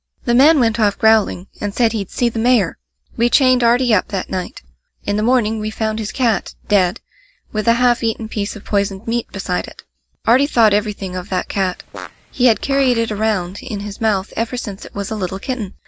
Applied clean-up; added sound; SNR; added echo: none; Fart; 18 dB; none.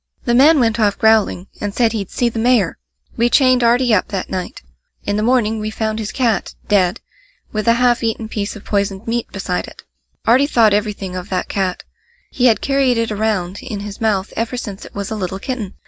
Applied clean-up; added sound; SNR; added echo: none; none; none; none.